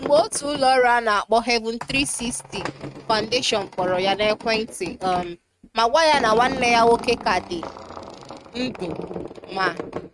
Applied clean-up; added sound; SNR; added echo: neural mask model RNNoise.